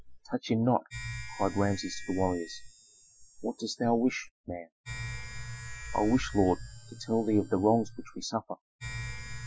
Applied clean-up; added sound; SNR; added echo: classical method Wiener filter.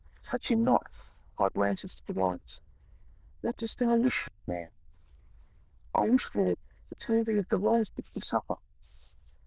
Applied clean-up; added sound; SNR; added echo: neural diffusion model UNIVERSE++.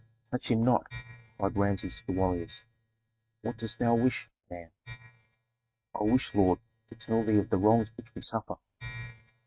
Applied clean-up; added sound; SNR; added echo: neural mask model RNNoise.